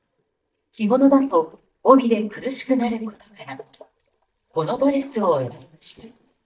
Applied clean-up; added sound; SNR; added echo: neural mask model DeepFilterNet 3.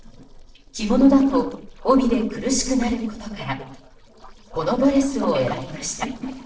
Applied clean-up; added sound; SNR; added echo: neural separator model SepFormer DNS4.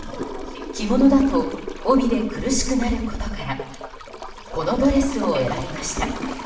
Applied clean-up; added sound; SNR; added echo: none; Toilet flush / Gurgling; 12 dB; reverberation time 0.8 s.